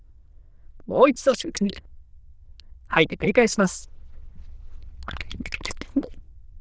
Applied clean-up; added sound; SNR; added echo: neural diffusion model UNIVERSE++.